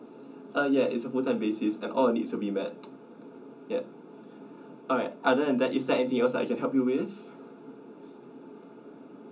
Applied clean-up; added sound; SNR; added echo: none; none; none; reverberation time 0.3 s.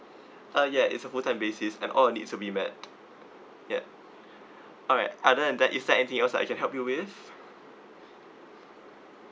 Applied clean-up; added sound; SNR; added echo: none; none; none; none.